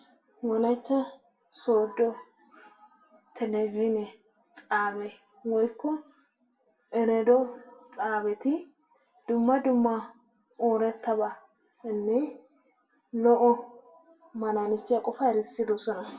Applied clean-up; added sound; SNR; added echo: none; none; none; reverberation time 0.2 s.